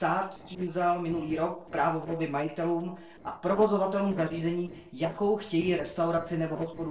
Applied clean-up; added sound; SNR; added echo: neural separator model SepFormer DNS4.